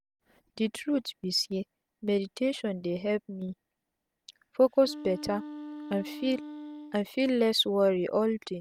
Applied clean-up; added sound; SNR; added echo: none; Wind instrument, woodwind instrument; 12 dB; none.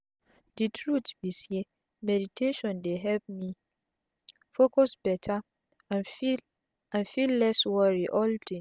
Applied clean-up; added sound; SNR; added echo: none; none; none; none.